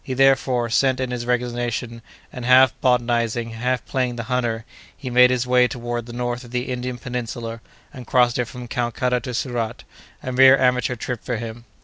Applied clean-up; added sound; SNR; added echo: none; none; none; none.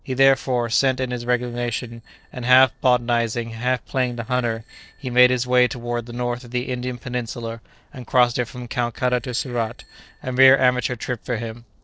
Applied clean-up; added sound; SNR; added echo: neural separator model SepFormer DNS4.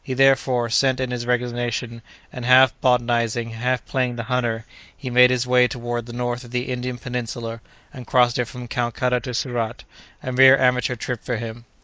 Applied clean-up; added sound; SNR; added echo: neural mask model Resemble Enhance denoiser.